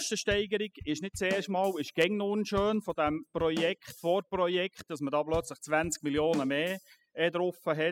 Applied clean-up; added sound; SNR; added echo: classical method spectral subtraction.